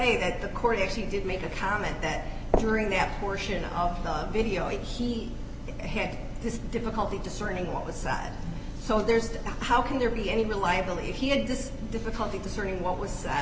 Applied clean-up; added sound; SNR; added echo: none; none; none; none.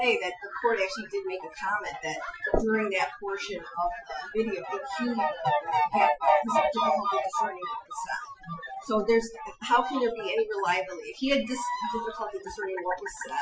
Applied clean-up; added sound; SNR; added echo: classical method Wiener filter.